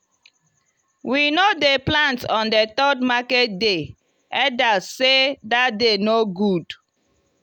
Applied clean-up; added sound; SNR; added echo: none; none; none; none.